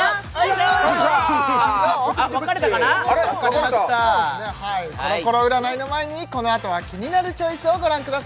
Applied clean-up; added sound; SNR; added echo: none; none; none; none.